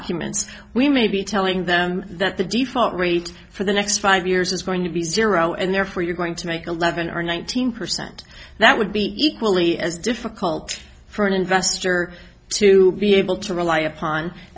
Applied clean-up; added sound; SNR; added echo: none; none; none; none.